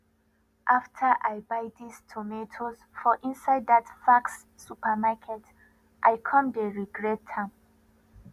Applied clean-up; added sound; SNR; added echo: none; none; none; none.